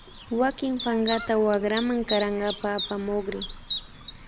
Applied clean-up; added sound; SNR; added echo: none; Chirp, tweet; 5 dB; none.